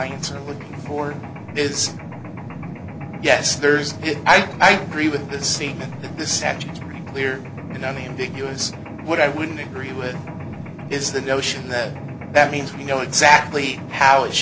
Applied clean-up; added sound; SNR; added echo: none; Mechanisms; 10 dB; none.